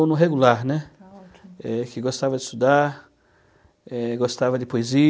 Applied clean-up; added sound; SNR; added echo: none; none; none; none.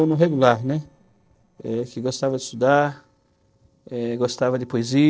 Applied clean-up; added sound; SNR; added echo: neural separator model SepFormer DNS4.